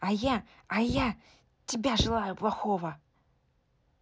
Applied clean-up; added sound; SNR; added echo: none; none; none; none.